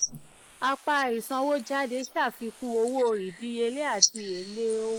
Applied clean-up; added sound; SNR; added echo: neural mask model Resemble Enhance denoiser.